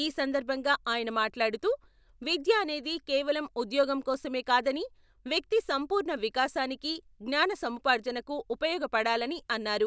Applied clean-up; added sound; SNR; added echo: none; none; none; none.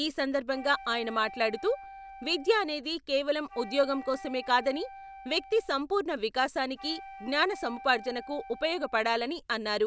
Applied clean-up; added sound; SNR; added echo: none; Wind instrument, woodwind instrument; 17 dB; none.